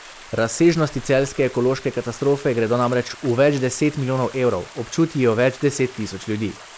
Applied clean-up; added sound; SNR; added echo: none; Stream; 20 dB; none.